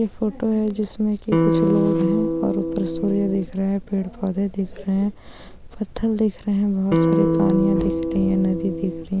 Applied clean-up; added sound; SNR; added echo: none; Electric guitar; -1 dB; none.